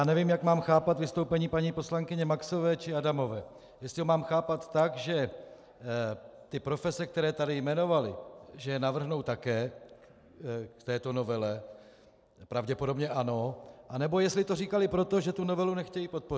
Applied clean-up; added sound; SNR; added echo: none; none; none; none.